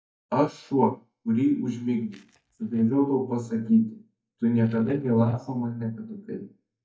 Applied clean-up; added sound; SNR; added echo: neural mask model DeepFilterNet 3.